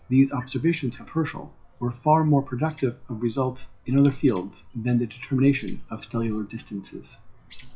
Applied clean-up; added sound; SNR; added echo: classical method WPE with log-MMSE.